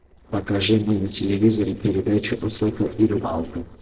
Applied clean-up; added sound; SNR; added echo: neural separator model SepFormer DNS4.